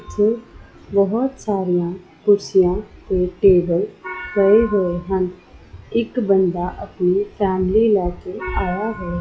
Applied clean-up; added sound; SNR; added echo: classical method log-MMSE.